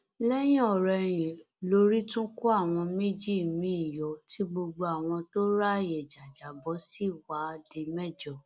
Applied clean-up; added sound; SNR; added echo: none; none; none; none.